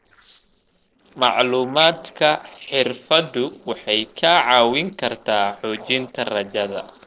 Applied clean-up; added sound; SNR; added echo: neural separator model SepFormer DNS4.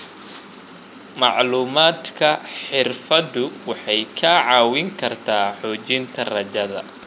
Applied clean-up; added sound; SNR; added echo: none; none; none; none.